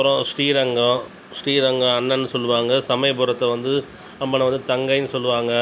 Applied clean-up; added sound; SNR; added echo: none; none; none; none.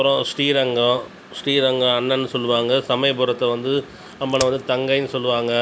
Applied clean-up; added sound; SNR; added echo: none; Crack; 17 dB; none.